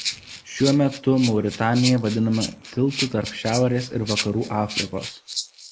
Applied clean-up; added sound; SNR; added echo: neural mask model Resemble Enhance denoiser.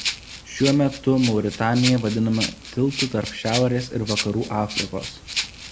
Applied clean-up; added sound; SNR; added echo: none; Rattle (instrument); 8 dB; none.